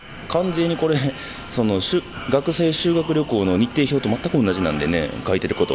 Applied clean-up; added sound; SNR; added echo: none; none; none; none.